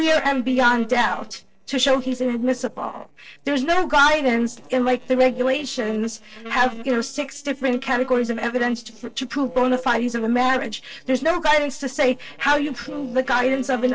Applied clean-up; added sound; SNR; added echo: neural separator model SepFormer DNS4.